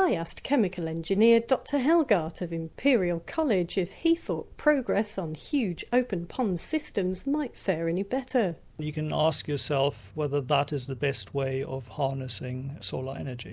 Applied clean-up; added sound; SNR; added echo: none; none; none; none.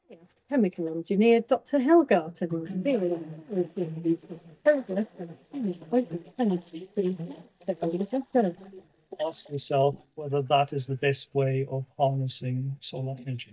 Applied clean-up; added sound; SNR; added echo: neural mask model DeepFilterNet 3.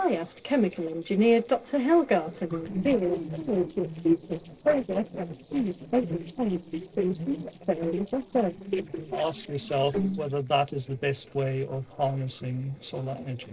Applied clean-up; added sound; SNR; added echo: neural separator model SepFormer DNS4.